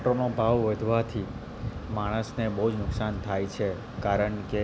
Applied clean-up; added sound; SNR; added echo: none; none; none; none.